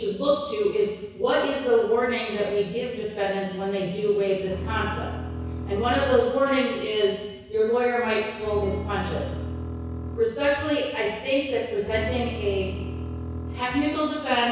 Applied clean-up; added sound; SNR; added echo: none; Bowed string instrument; 8 dB; reverberation time 1.1 s.